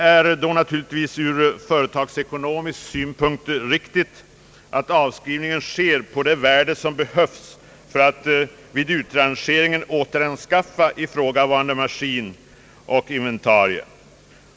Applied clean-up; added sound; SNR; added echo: none; none; none; none.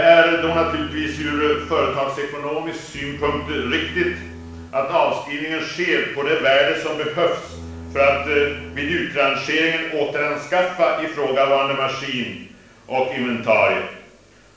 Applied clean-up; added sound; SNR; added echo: none; Bowed string instrument; 15 dB; reverberation time 0.7 s.